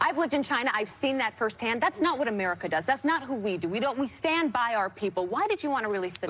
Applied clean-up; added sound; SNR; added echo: none; none; none; none.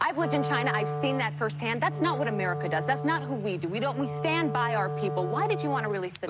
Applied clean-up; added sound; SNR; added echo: none; Wind instrument, woodwind instrument; 4 dB; none.